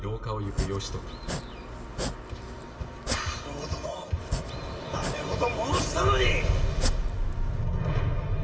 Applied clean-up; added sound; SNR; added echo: none; Domestic sounds, home sounds; 7 dB; reverberation time 0.7 s.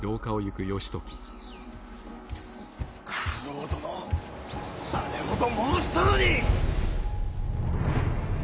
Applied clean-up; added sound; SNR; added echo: none; none; none; none.